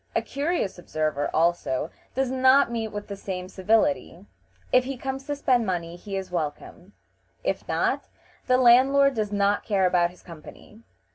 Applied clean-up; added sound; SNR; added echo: none; none; none; none.